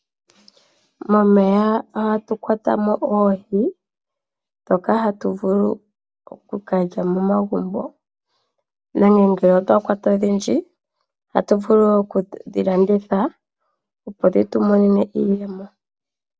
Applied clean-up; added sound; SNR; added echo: none; none; none; none.